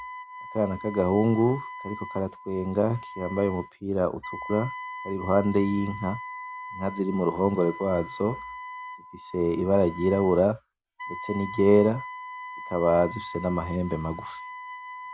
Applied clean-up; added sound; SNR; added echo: none; Wind instrument, woodwind instrument; 13 dB; none.